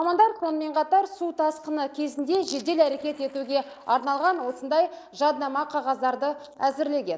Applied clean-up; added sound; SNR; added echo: neural mask model Resemble Enhance denoiser.